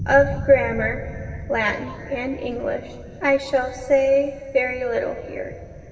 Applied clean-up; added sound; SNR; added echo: none; Thunder; 12 dB; reverberation time 2.7 s.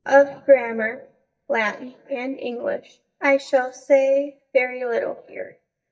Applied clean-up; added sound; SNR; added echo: neural mask model DeepFilterNet 3.